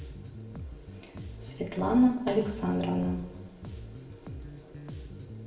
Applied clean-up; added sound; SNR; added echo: none; Bass guitar; 11 dB; reverberation time 0.8 s.